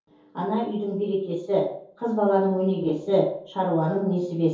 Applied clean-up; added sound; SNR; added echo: none; none; none; reverberation time 0.6 s.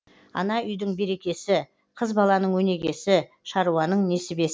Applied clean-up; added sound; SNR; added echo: none; none; none; none.